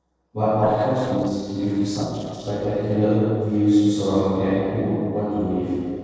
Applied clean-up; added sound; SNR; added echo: neural separator model SepFormer DNS4.